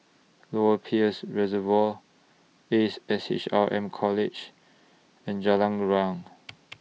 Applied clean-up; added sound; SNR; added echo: none; none; none; none.